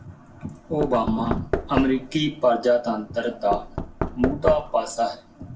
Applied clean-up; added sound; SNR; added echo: none; Knock / Wood; 7 dB; reverberation time 0.2 s.